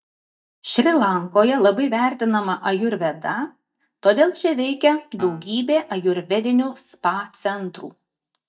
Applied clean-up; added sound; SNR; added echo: neural mask model DeepFilterNet 3.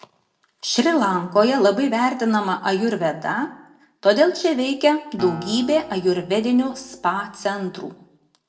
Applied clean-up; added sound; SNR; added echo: none; Acoustic guitar; 18 dB; reverberation time 0.5 s.